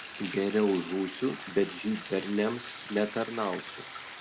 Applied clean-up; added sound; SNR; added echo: none; Bathtub (filling or washing); 12 dB; reverberation time 0.3 s.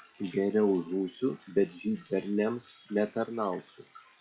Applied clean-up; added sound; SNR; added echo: classical method WPE with log-MMSE.